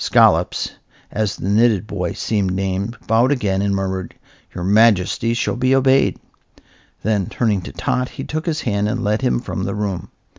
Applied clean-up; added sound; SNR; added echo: none; none; none; none.